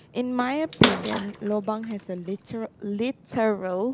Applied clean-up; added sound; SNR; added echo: none; Bathtub (filling or washing) / Water / Splash, splatter; 3 dB; none.